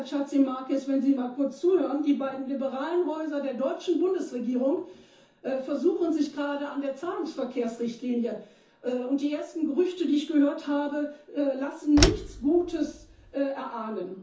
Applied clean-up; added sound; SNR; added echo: none; Slam; 1 dB; reverberation time 0.9 s.